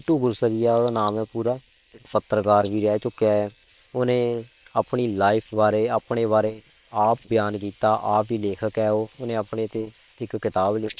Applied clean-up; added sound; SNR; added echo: neural separator model SepFormer WHAM!.